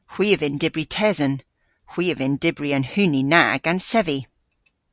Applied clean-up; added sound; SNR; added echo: none; none; none; none.